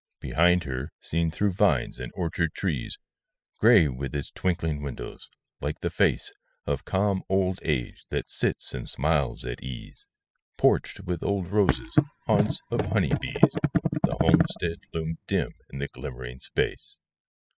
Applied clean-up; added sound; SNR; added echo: classical method spectral subtraction.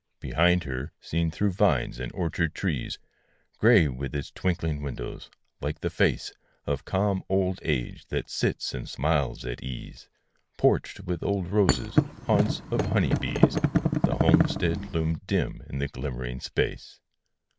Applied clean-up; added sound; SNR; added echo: none; Thump, thud; -2 dB; none.